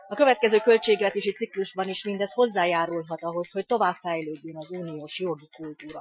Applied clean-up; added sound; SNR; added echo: classical method Wiener filter.